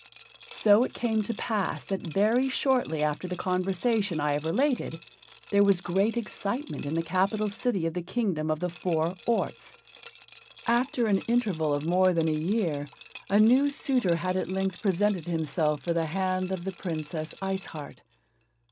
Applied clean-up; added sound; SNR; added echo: none; Liquid; 18 dB; none.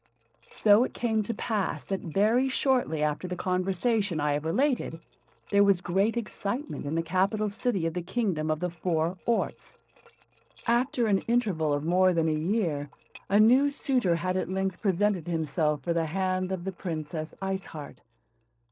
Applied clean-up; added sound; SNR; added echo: neural separator model SepFormer DNS4.